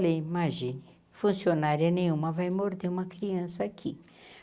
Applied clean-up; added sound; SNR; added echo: none; none; none; none.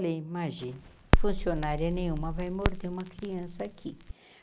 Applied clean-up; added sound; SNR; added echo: none; Crackle; -4 dB; none.